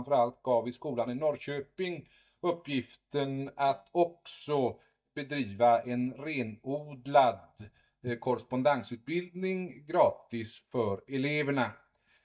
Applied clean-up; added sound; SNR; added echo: neural mask model DeepFilterNet 3.